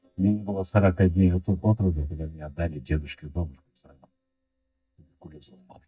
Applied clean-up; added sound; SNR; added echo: neural mask model DeepFilterNet 3.